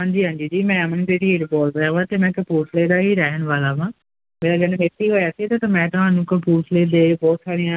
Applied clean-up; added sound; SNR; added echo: none; none; none; none.